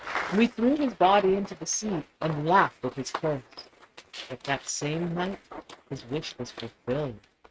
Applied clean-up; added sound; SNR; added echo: neural mask model RNNoise.